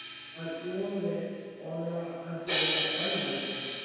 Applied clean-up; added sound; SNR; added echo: none; Crash cymbal; -3 dB; reverberation time 2.0 s.